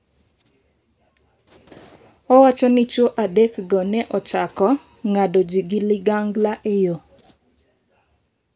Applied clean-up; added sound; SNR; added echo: none; none; none; none.